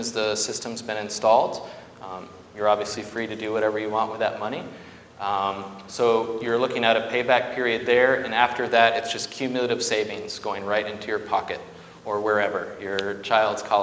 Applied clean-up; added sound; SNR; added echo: none; none; none; none.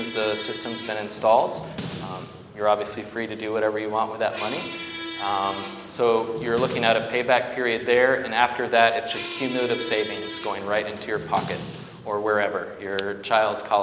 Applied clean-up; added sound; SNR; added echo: none; Squeak; 13 dB; none.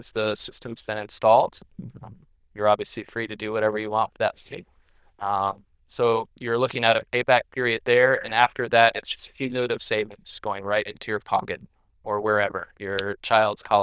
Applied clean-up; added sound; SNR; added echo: neural diffusion model UNIVERSE++.